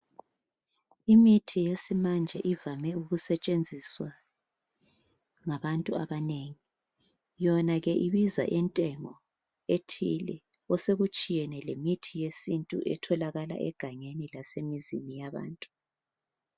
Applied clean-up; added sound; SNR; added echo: none; none; none; none.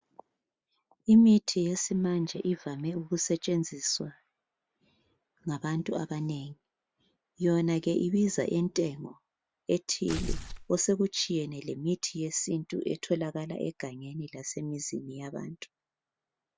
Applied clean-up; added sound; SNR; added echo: none; Tearing; 5 dB; none.